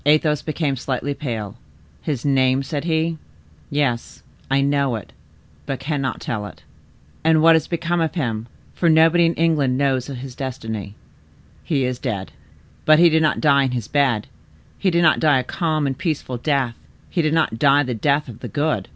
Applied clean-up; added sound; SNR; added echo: none; none; none; none.